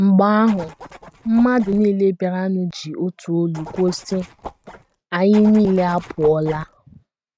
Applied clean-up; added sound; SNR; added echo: neural mask model RNNoise.